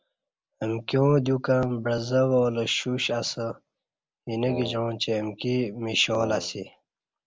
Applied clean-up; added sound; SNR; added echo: none; Wind instrument, woodwind instrument; 11 dB; none.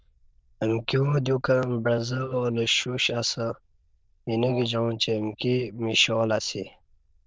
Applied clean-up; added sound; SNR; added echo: neural diffusion model UNIVERSE++.